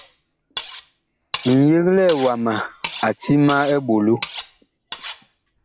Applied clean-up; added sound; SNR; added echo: none; Cutlery, silverware; 16 dB; none.